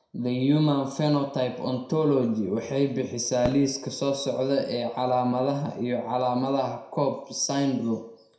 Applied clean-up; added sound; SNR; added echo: none; Fireworks; 16 dB; reverberation time 0.6 s.